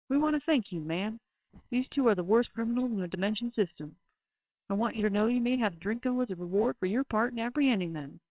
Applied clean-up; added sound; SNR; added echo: neural separator model SepFormer WHAMR!.